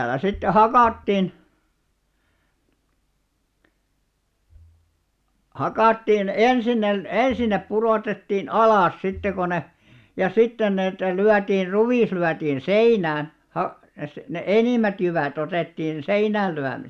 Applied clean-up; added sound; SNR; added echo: none; none; none; none.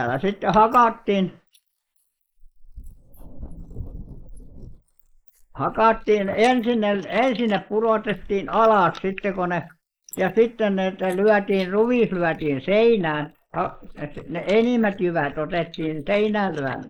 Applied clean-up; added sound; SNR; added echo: neural mask model Resemble Enhance denoiser.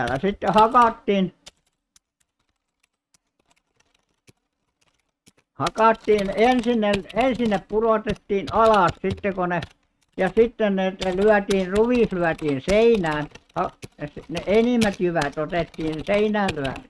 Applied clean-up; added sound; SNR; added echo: neural mask model RNNoise.